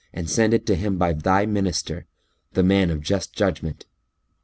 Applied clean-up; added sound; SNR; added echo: none; none; none; none.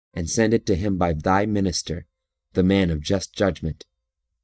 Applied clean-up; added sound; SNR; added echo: neural mask model DeepFilterNet 3.